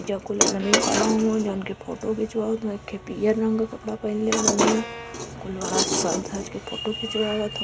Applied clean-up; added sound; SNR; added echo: none; Bowed string instrument; 17 dB; none.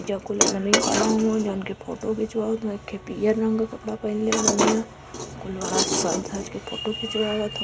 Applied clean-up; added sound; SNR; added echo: none; none; none; none.